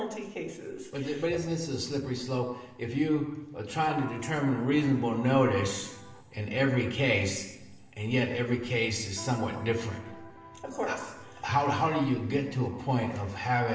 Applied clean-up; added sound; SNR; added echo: none; Electric guitar; 17 dB; reverberation time 0.9 s.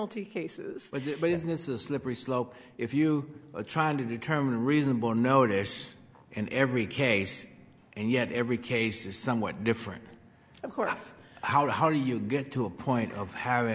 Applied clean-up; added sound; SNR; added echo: none; none; none; none.